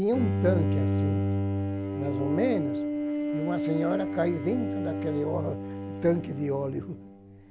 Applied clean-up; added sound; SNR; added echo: none; Bowed string instrument; -1 dB; none.